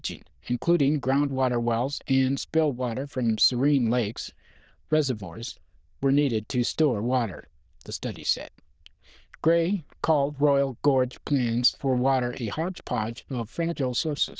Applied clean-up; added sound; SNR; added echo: neural diffusion model UNIVERSE++.